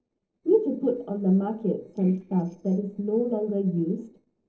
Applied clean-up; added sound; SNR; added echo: neural separator model SepFormer DNS4.